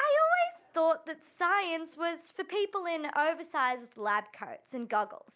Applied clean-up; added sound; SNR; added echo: none; none; none; none.